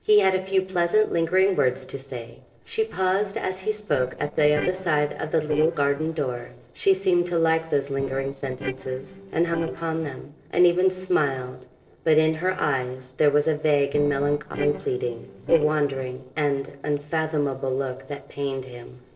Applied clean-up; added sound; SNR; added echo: neural separator model SepFormer DNS4.